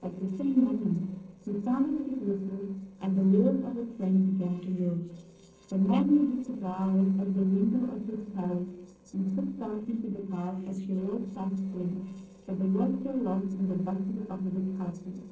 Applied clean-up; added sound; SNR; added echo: neural separator model SepFormer DNS4.